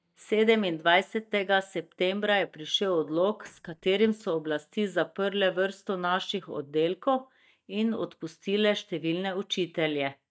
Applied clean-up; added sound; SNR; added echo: neural mask model DeepFilterNet 3.